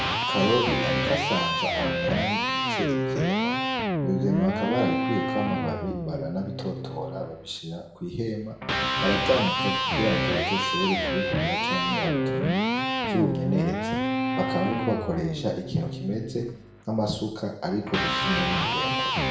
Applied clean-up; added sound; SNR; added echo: none; Electric guitar; -2 dB; reverberation time 0.7 s.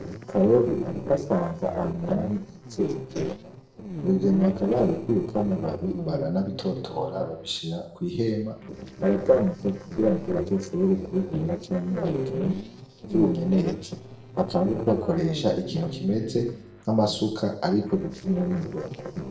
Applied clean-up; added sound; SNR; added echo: neural separator model SepFormer DNS4.